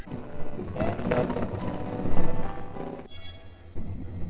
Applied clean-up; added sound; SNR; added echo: neural separator model SepFormer DNS4.